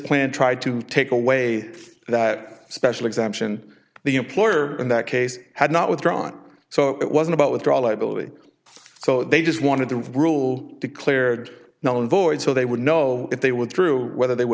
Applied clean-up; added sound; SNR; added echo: none; none; none; none.